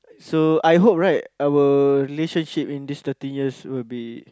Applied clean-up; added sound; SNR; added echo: none; none; none; none.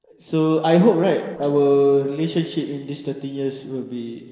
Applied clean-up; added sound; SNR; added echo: neural separator model SepFormer DNS4.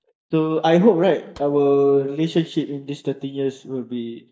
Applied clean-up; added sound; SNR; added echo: neural mask model DeepFilterNet 3.